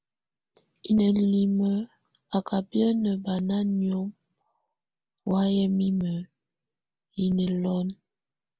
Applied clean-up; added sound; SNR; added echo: none; none; none; none.